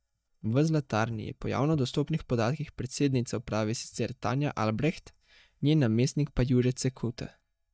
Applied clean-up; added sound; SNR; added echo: neural mask model DeepFilterNet 3.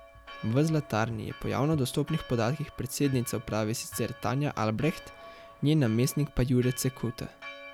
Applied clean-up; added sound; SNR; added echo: none; Church bell; 19 dB; none.